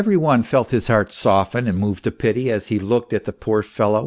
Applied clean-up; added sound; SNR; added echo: none; none; none; none.